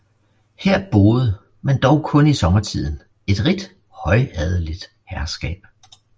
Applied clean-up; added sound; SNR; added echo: none; none; none; none.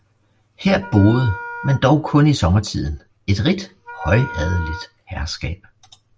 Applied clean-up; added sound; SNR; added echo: none; Wind instrument, woodwind instrument; 16 dB; none.